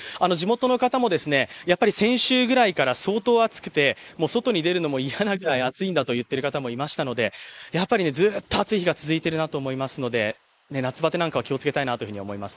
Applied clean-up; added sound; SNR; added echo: neural mask model Resemble Enhance denoiser.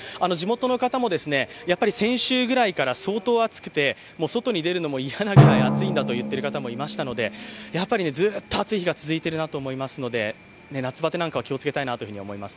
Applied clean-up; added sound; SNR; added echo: none; Drum; 3 dB; none.